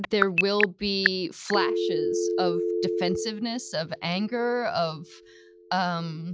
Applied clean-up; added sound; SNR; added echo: classical method log-MMSE.